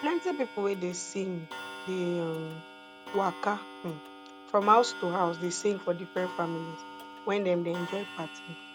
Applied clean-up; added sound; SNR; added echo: none; Clock; 12 dB; none.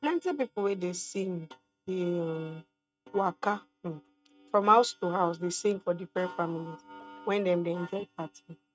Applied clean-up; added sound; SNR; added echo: neural mask model RNNoise.